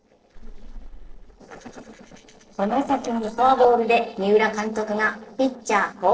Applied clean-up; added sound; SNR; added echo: neural separator model SepFormer DNS4.